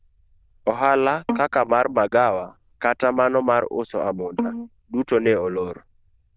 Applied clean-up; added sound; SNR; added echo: neural diffusion model UNIVERSE++.